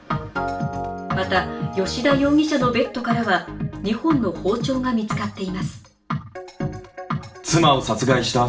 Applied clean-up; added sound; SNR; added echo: none; none; none; reverberation time 0.4 s.